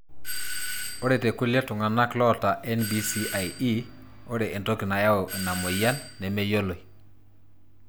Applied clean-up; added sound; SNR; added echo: none; Doorbell; 11 dB; none.